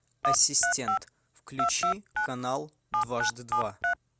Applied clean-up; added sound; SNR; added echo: none; Telephone; -2 dB; none.